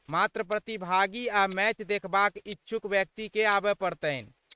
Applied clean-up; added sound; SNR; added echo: neural mask model RNNoise.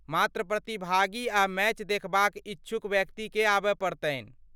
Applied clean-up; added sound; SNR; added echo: none; none; none; none.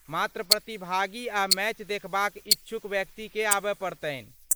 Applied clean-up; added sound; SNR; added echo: neural mask model Resemble Enhance denoiser.